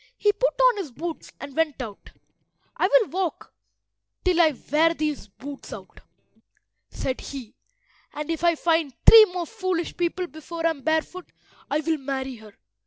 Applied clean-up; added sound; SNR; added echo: neural separator model SepFormer DNS4.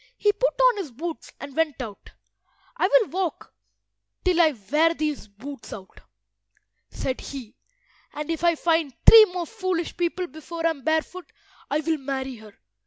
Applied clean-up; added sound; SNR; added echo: none; none; none; none.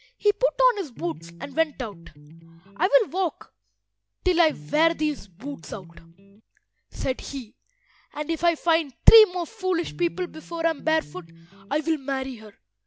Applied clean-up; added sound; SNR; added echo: none; Electric guitar; 18 dB; none.